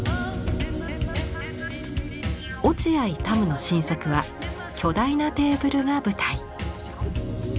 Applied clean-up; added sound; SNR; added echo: none; none; none; none.